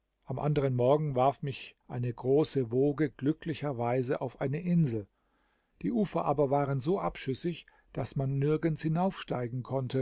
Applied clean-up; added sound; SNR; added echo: none; none; none; none.